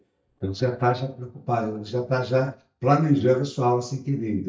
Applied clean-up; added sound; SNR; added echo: neural mask model DeepFilterNet 3.